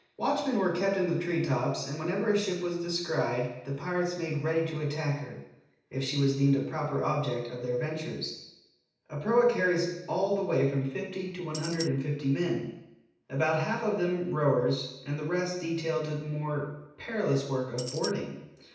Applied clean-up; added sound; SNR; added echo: none; Tambourine; 9 dB; reverberation time 0.8 s.